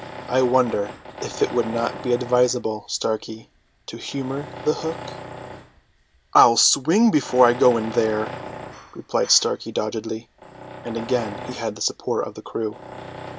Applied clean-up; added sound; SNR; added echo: none; Tools; 14 dB; none.